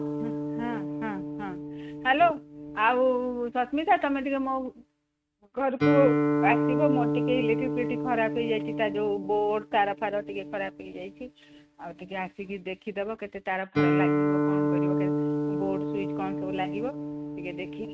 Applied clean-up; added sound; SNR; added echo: neural mask model RNNoise.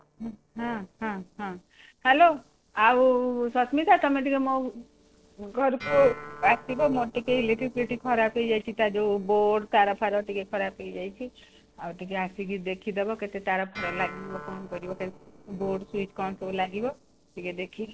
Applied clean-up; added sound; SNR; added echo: neural separator model SepFormer DNS4.